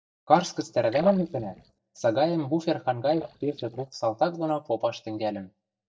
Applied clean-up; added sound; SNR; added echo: neural mask model DeepFilterNet 3.